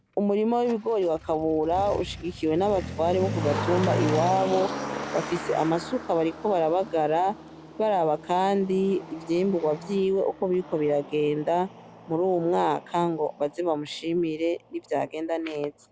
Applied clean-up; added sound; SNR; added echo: none; Motor vehicle (road); 10 dB; none.